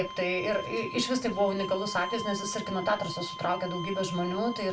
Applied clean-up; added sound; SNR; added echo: none; Bowed string instrument; 10 dB; reverberation time 0.2 s.